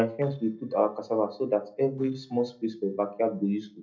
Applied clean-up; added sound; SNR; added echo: neural separator model SepFormer DNS4.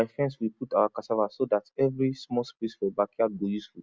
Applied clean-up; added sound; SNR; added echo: none; none; none; none.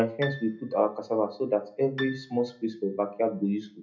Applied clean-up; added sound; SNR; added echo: none; Piano; 16 dB; reverberation time 0.3 s.